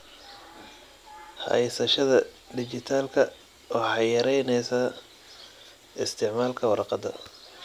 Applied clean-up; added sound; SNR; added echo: none; none; none; none.